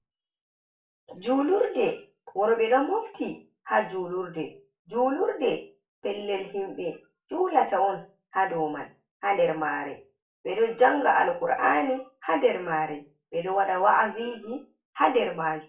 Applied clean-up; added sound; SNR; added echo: none; none; none; reverberation time 0.2 s.